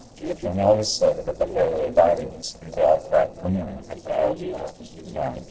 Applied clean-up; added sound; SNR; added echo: neural separator model SepFormer DNS4.